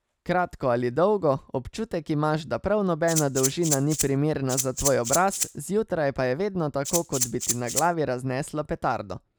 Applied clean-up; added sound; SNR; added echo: none; Rattle (instrument); 4 dB; none.